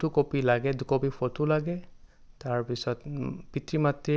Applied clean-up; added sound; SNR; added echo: none; none; none; none.